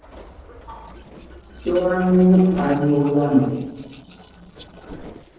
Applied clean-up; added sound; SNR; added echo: neural separator model SepFormer DNS4.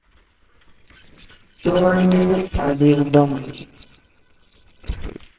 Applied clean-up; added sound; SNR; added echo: neural separator model SepFormer WHAMR!.